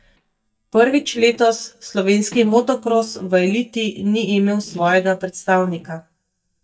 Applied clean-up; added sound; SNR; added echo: neural mask model DeepFilterNet 3.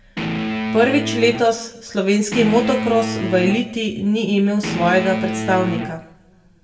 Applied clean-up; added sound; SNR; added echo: none; Guitar; 6 dB; reverberation time 0.6 s.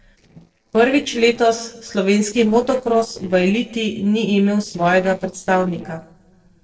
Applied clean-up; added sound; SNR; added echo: neural separator model SepFormer DNS4.